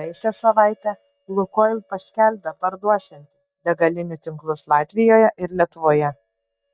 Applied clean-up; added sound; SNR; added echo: neural mask model DeepFilterNet 3.